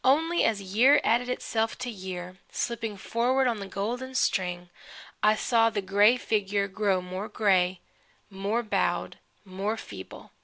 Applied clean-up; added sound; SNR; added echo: none; none; none; none.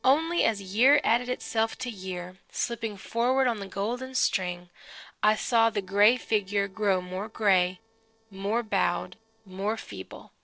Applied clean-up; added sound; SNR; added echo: neural separator model SepFormer DNS4.